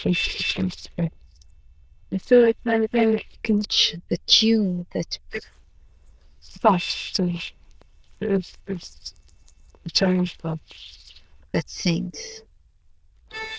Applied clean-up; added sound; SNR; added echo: neural diffusion model UNIVERSE++.